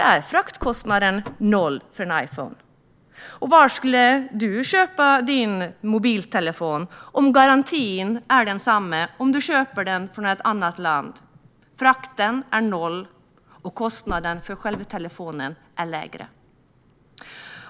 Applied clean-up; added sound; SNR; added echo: none; Car; 15 dB; none.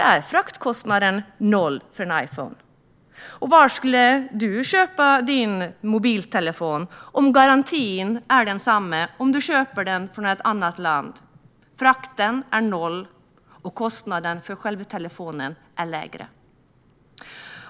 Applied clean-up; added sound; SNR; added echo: none; none; none; none.